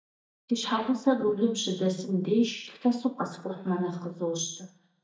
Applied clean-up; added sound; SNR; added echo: neural mask model DeepFilterNet 3.